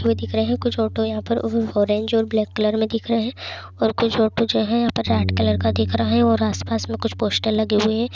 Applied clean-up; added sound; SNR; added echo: none; Bass guitar; 9 dB; none.